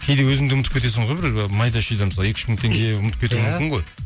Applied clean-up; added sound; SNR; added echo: none; none; none; none.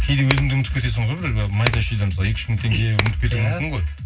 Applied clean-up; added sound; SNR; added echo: none; Finger snapping; 11 dB; reverberation time 0.4 s.